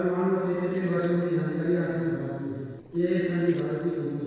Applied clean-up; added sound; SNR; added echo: neural separator model SepFormer DNS4.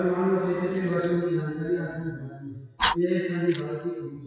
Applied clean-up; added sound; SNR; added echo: classical method WPE with log-MMSE.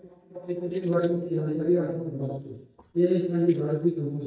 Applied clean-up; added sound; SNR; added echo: neural mask model DeepFilterNet 3.